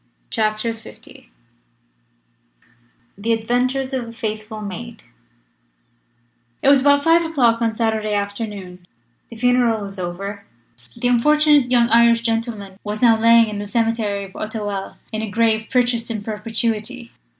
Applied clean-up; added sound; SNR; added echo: none; none; none; none.